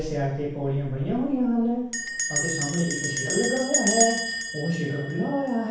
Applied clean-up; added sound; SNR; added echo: none; Bell; 4 dB; reverberation time 0.7 s.